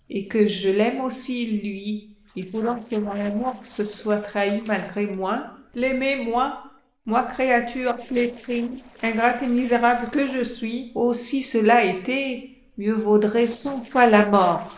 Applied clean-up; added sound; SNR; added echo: neural separator model SepFormer DNS4.